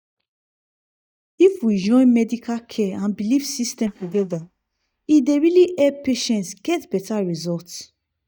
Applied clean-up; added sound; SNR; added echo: neural mask model DeepFilterNet 3.